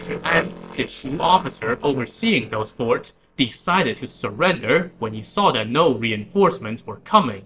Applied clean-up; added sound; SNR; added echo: neural separator model SepFormer DNS4.